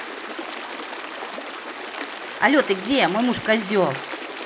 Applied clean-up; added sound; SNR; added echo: none; Stream; 9 dB; none.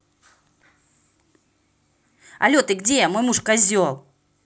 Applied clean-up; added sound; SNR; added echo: none; none; none; none.